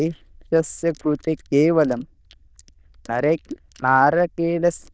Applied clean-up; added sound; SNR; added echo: neural diffusion model UNIVERSE++.